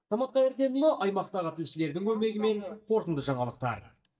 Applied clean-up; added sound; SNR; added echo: neural mask model DeepFilterNet 3.